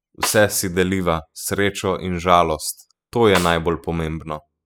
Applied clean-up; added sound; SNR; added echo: classical method spectral subtraction.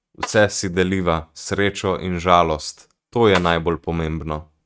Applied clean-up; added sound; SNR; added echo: neural mask model RNNoise.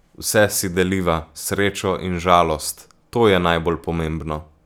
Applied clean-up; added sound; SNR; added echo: none; none; none; none.